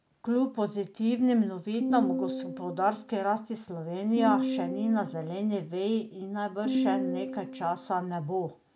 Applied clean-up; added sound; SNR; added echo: none; Piano; 3 dB; none.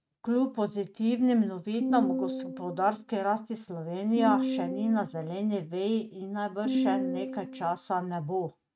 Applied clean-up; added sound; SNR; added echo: neural mask model RNNoise.